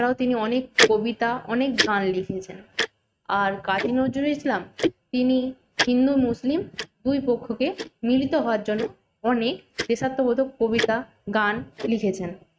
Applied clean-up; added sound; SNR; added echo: neural mask model RNNoise.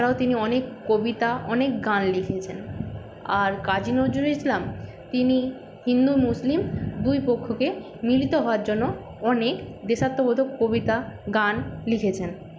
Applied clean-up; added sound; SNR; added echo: none; none; none; none.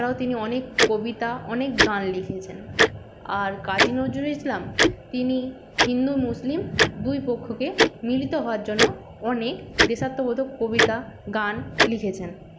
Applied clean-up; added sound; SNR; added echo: none; Tick-tock; 0 dB; none.